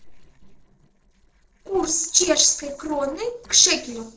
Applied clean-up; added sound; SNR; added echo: neural separator model SepFormer DNS4.